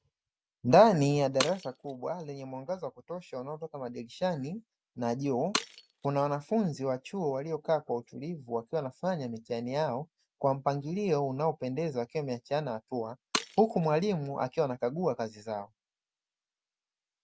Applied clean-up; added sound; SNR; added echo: none; Shatter; 12 dB; none.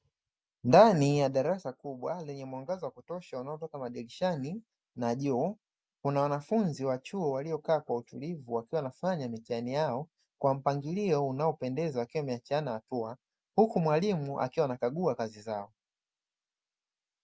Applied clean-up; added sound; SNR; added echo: none; none; none; none.